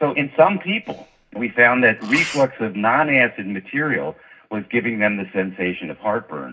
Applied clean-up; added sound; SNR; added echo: none; Sneeze; 15 dB; reverberation time 0.4 s.